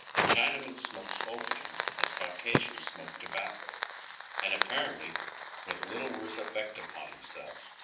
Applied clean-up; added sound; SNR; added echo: none; Fire; -3 dB; reverberation time 0.6 s.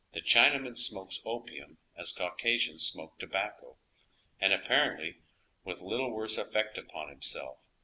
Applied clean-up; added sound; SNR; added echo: none; none; none; none.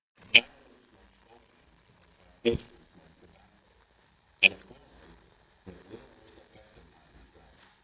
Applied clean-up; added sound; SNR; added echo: neural mask model DeepFilterNet 3.